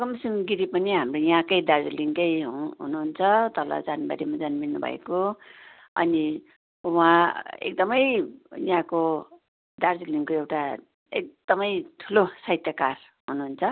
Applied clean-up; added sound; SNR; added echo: none; none; none; none.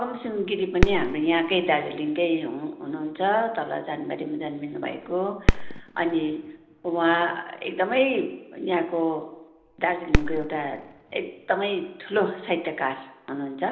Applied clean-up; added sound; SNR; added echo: none; Fireworks; 4 dB; reverberation time 0.8 s.